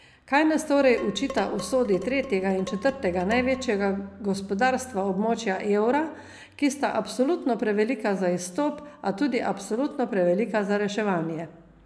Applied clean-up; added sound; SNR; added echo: none; Dishes, pots, and pans; 17 dB; none.